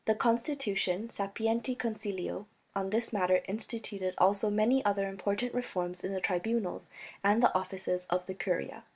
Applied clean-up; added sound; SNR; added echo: none; none; none; none.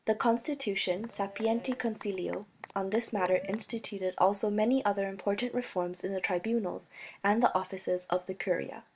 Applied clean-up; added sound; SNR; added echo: none; Applause / Cheering / Clapping; 15 dB; none.